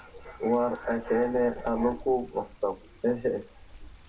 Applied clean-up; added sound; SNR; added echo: none; Water; 19 dB; reverberation time 0.1 s.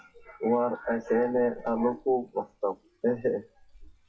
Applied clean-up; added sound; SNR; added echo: classical method WPE with log-MMSE.